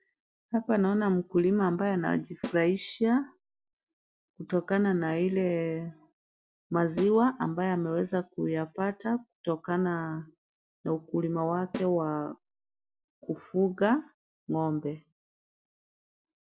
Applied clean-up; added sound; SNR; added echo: neural separator model SepFormer DNS4.